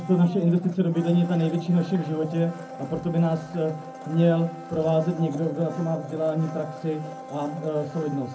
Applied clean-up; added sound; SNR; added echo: none; Domestic sounds, home sounds; 15 dB; reverberation time 0.4 s.